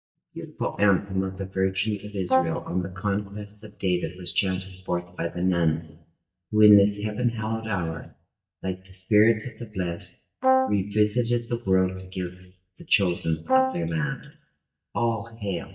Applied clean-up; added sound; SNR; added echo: neural mask model DeepFilterNet 3.